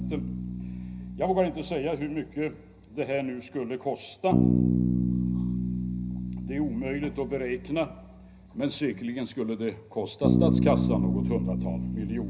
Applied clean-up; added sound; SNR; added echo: none; Bass guitar; -2 dB; reverberation time 0.4 s.